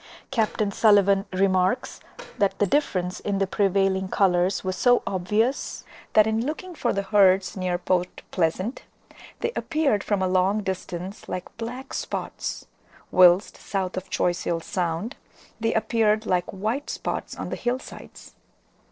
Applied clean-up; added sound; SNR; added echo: neural separator model SepFormer DNS4.